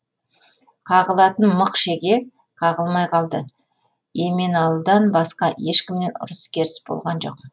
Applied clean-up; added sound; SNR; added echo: none; none; none; none.